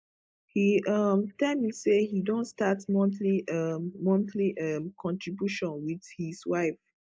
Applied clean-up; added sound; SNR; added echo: neural mask model Resemble Enhance denoiser.